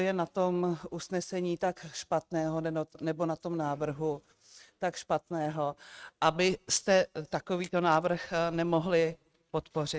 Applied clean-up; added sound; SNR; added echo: neural mask model RNNoise.